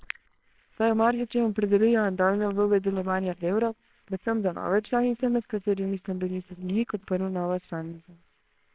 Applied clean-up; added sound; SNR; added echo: neural separator model SepFormer WHAMR!.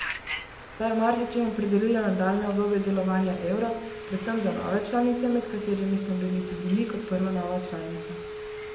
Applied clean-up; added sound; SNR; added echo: none; Telephone; 10 dB; reverberation time 0.8 s.